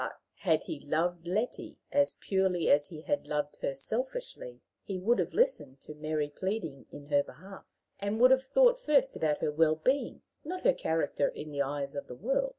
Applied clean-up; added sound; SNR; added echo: none; none; none; none.